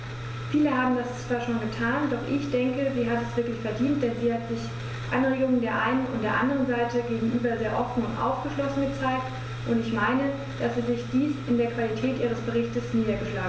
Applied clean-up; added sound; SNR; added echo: none; none; none; none.